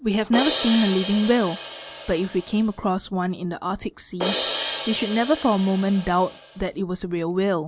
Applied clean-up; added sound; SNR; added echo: none; Crash cymbal; 8 dB; none.